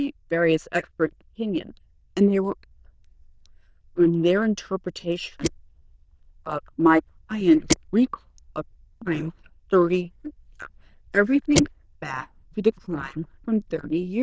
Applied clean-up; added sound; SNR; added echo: neural diffusion model UNIVERSE++.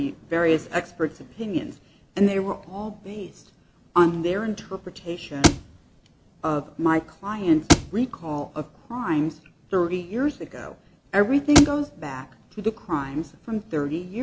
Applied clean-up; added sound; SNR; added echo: none; Thump, thud; -4 dB; none.